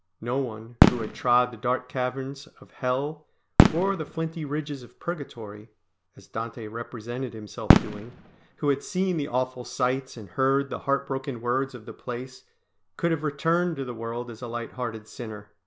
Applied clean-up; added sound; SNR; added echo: none; Fireworks; -2 dB; none.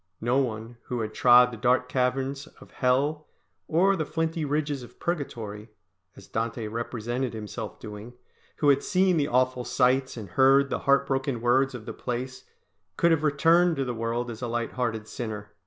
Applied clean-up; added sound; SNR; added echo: none; none; none; none.